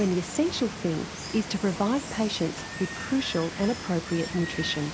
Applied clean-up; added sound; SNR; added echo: none; Water; 9 dB; none.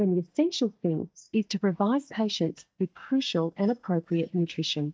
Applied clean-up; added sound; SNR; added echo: neural mask model DeepFilterNet 3.